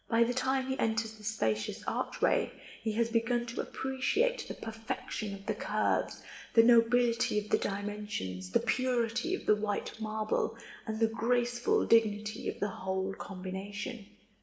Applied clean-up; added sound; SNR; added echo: none; none; none; reverberation time 0.8 s.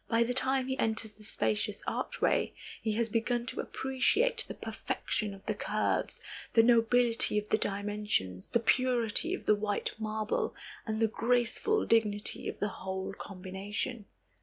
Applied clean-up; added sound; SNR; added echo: none; none; none; none.